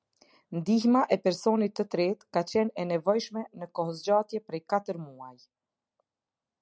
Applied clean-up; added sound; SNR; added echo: none; none; none; none.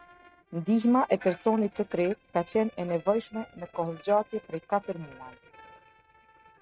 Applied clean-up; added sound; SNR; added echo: neural mask model RNNoise.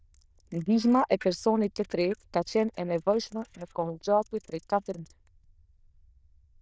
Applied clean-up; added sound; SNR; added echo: neural diffusion model UNIVERSE++.